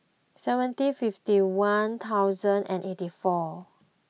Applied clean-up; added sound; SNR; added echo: none; none; none; none.